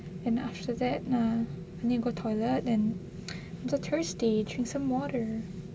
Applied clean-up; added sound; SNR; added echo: none; none; none; none.